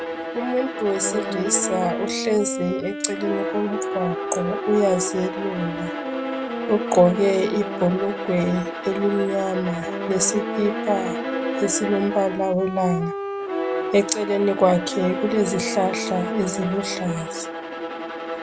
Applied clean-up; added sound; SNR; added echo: none; Wind instrument, woodwind instrument + Bowed string instrument; 4 dB; none.